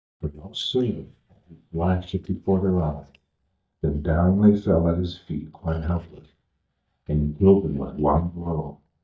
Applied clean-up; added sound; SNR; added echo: neural mask model DeepFilterNet 3.